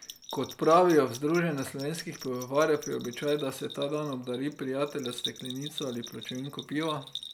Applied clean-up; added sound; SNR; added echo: none; Bell; 15 dB; none.